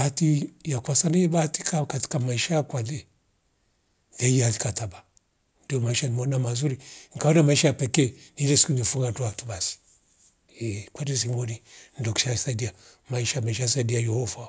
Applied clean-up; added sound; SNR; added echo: none; none; none; none.